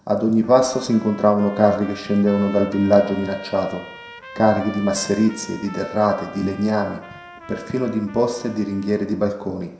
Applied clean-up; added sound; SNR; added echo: none; Trumpet; 19 dB; reverberation time 0.7 s.